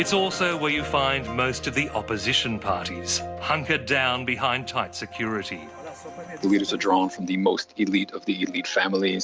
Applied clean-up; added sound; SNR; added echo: none; none; none; none.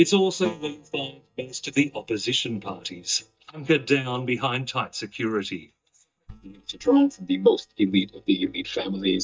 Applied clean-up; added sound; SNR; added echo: neural mask model DeepFilterNet 3.